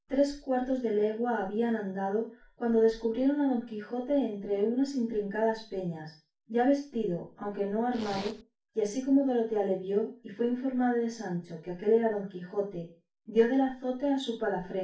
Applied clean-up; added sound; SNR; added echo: none; Zipper (clothing); 12 dB; reverberation time 0.3 s.